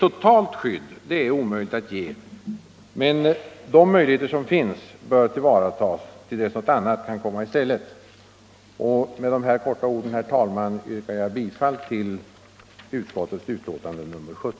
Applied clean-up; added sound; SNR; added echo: none; none; none; none.